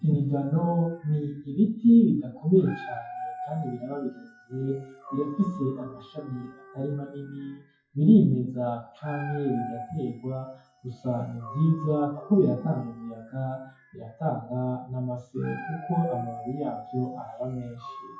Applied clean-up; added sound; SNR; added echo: classical method WPE with log-MMSE.